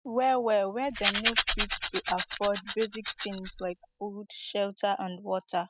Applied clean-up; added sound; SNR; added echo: classical method spectral subtraction.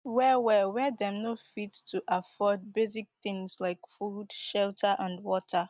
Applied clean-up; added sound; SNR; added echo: none; none; none; none.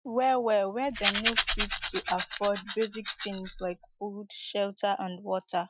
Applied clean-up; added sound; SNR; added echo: classical method Wiener filter.